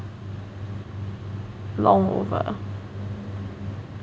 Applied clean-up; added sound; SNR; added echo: none; none; none; none.